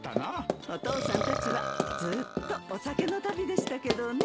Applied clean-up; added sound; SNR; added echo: none; Burping, eructation + Run; 0 dB; none.